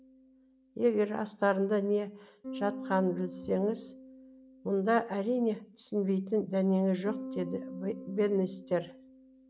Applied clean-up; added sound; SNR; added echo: none; Bass guitar; 15 dB; none.